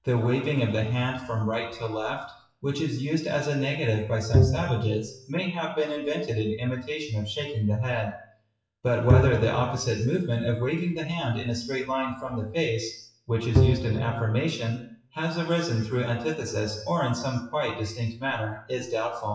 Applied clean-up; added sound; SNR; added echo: classical method WPE with log-MMSE.